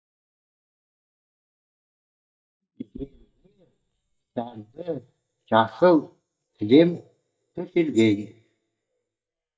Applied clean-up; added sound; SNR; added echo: neural mask model DeepFilterNet 3.